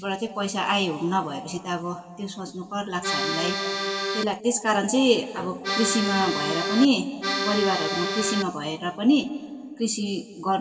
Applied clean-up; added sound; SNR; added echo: none; Accordion; 2 dB; reverberation time 1.8 s.